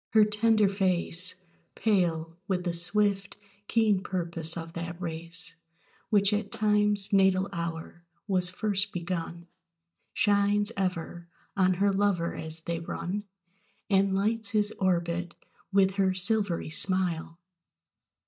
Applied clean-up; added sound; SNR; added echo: neural mask model DeepFilterNet 3.